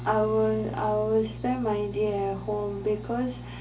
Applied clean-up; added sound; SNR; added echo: none; Microwave oven; 11 dB; reverberation time 0.5 s.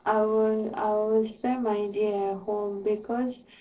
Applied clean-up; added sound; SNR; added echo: neural separator model SepFormer DNS4.